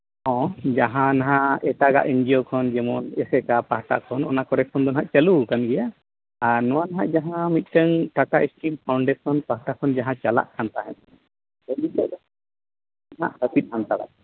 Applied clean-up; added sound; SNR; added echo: none; none; none; none.